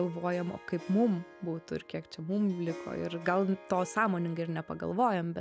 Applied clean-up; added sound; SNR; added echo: none; Harp; 18 dB; none.